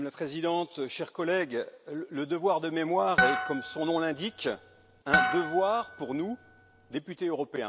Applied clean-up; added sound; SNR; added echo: none; Harp; 1 dB; none.